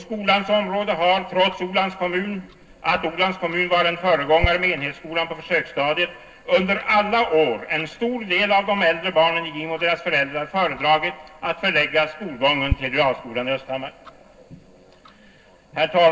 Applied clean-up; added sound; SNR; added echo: neural separator model SepFormer DNS4.